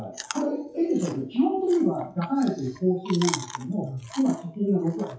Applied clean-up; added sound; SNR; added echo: classical method WPE with log-MMSE.